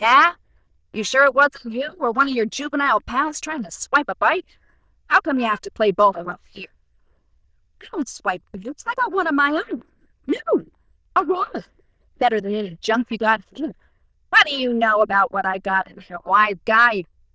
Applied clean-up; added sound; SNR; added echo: neural diffusion model UNIVERSE++.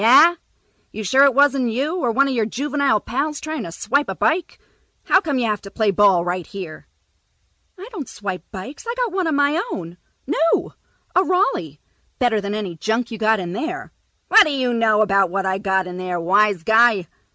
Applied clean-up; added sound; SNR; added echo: none; none; none; none.